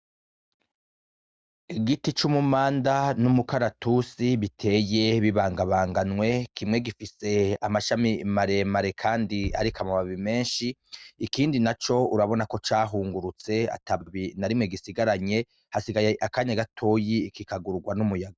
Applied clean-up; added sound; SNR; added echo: none; Bass drum; 19 dB; none.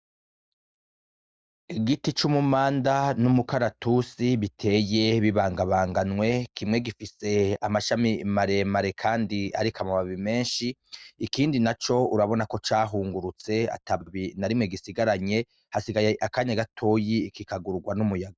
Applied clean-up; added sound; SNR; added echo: neural mask model Resemble Enhance denoiser.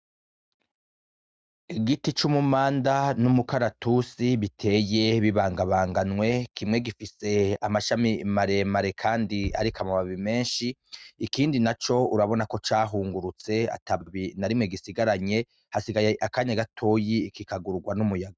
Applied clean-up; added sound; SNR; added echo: neural mask model RNNoise.